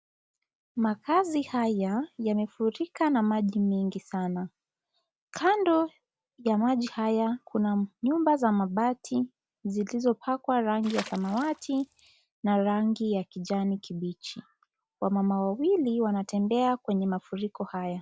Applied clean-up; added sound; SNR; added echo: none; Water / Splash, splatter; 15 dB; none.